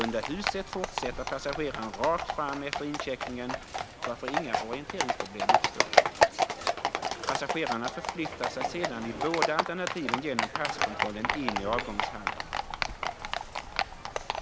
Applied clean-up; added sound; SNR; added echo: none; Livestock, farm animals, working animals; -4 dB; none.